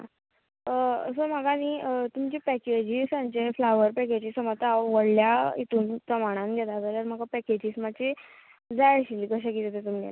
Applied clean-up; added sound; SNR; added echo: none; none; none; none.